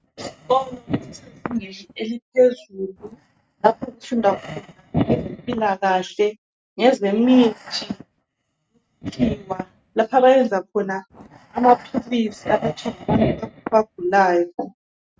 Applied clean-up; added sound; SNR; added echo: neural mask model RNNoise.